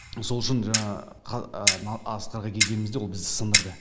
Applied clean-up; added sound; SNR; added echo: none; Clock; 0 dB; none.